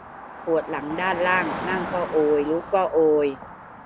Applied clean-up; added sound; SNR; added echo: none; Car passing by; 10 dB; none.